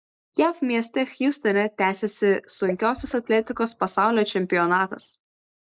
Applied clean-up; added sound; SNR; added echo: neural mask model Resemble Enhance denoiser.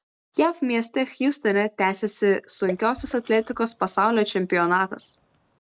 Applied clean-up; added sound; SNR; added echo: none; Water / Splash, splatter; 19 dB; none.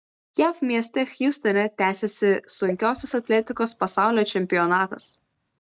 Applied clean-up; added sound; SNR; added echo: neural mask model DeepFilterNet 3.